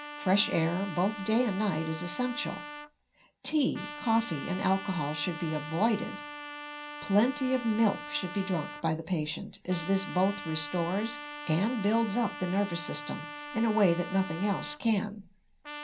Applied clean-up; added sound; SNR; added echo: none; Trumpet; 13 dB; reverberation time 0.3 s.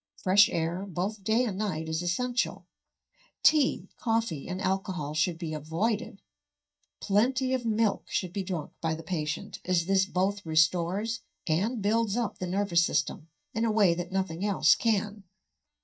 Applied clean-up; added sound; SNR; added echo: neural mask model DeepFilterNet 3.